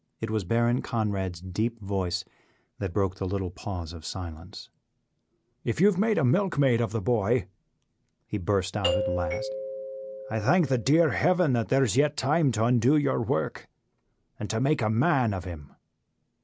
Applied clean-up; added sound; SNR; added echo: none; Doorbell; 5 dB; none.